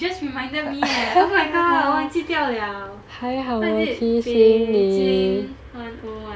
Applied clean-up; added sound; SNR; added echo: none; none; none; none.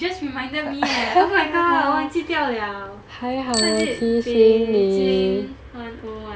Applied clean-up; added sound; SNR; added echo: none; Bicycle bell; 15 dB; none.